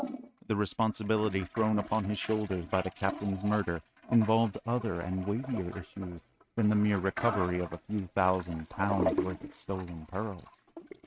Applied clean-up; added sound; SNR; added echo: neural mask model RNNoise.